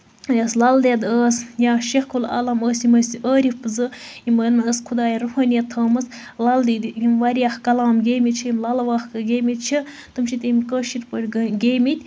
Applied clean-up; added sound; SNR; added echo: none; none; none; none.